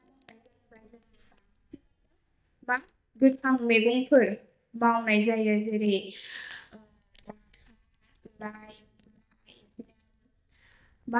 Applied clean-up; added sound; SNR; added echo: neural mask model DeepFilterNet 3.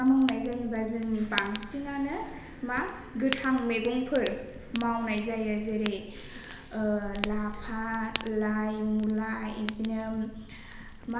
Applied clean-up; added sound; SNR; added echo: none; Fire; 9 dB; reverberation time 0.9 s.